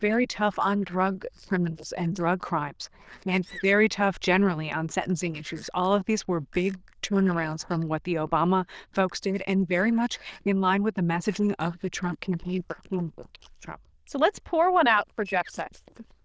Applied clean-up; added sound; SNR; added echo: neural diffusion model UNIVERSE++.